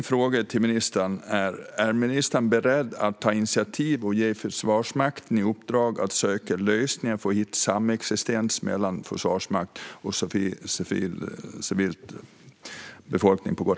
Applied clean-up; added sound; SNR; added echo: none; none; none; none.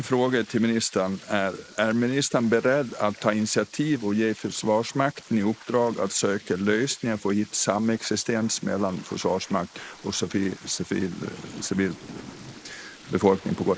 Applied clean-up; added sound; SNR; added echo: neural mask model Resemble Enhance denoiser.